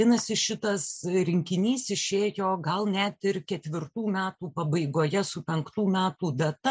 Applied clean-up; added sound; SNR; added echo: none; none; none; none.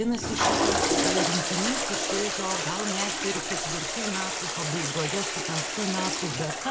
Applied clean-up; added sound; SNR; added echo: none; Toilet flush; -4 dB; none.